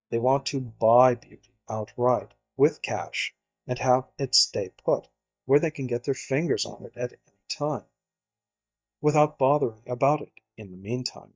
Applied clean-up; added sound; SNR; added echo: neural mask model DeepFilterNet 3.